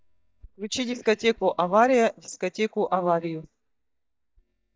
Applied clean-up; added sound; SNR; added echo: neural mask model DeepFilterNet 3.